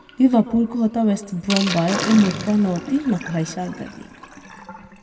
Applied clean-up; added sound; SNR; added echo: none; Sink (filling or washing); 11 dB; reverberation time 0.7 s.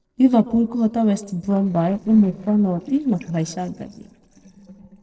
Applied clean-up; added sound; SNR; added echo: neural separator model SepFormer DNS4.